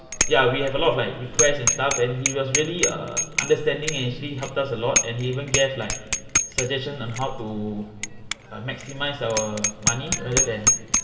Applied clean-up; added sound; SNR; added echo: none; Bicycle bell; 1 dB; reverberation time 2.8 s.